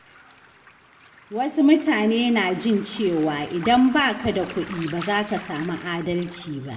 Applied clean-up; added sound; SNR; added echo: none; Waves, surf; 19 dB; reverberation time 1.1 s.